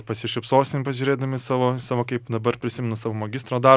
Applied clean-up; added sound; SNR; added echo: none; none; none; none.